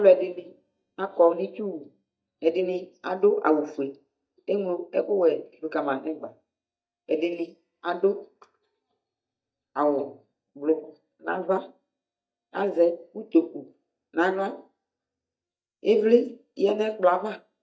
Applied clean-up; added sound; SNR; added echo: neural mask model DeepFilterNet 3.